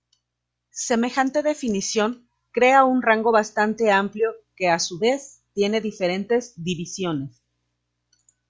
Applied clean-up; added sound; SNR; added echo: none; none; none; none.